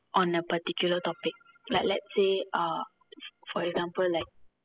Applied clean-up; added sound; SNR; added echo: classical method spectral subtraction.